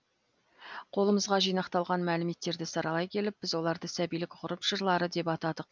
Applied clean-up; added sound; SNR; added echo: none; none; none; none.